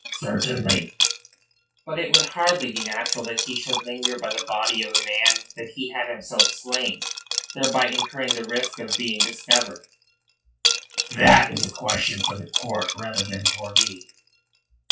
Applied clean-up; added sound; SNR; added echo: classical method WPE with log-MMSE.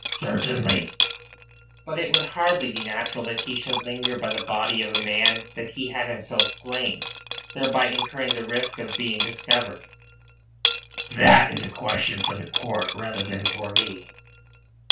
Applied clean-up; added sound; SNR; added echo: none; Liquid; 0 dB; reverberation time 0.2 s.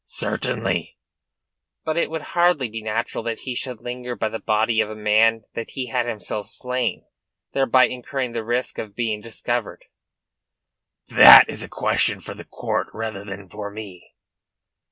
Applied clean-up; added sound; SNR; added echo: none; none; none; none.